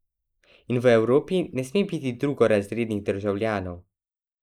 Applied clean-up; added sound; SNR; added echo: neural mask model Resemble Enhance denoiser.